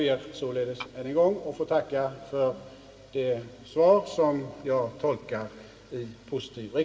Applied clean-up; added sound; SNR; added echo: none; Tap / Glass; 14 dB; reverberation time 2.2 s.